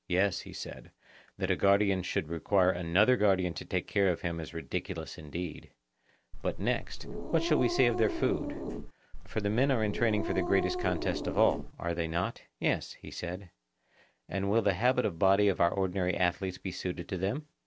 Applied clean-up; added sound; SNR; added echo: none; Growling; 4 dB; none.